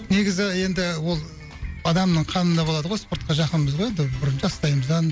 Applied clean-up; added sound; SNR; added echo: none; none; none; none.